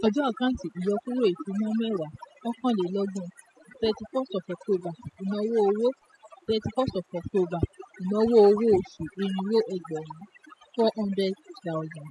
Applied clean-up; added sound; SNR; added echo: classical method spectral subtraction.